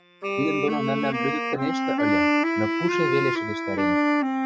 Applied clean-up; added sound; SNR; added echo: classical method spectral subtraction.